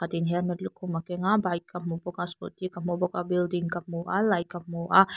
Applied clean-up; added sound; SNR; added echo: none; none; none; none.